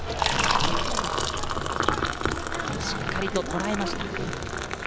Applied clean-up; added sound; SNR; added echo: none; Liquid; -4 dB; none.